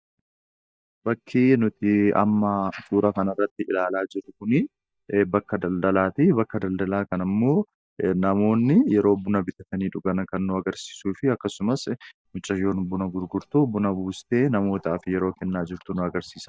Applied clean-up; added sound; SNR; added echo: neural mask model DeepFilterNet 3.